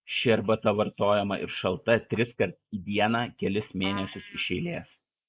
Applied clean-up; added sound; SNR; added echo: neural mask model Resemble Enhance denoiser.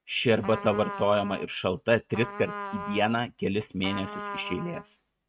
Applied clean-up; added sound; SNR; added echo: neural mask model RNNoise.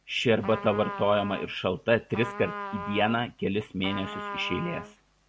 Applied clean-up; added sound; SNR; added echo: none; Trumpet; 11 dB; none.